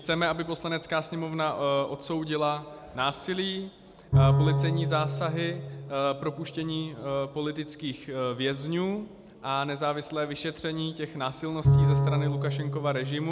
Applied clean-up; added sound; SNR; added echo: none; Bowed string instrument; 0 dB; none.